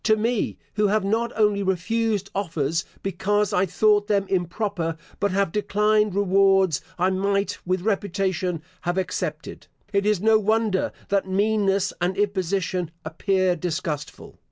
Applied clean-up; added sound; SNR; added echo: none; none; none; none.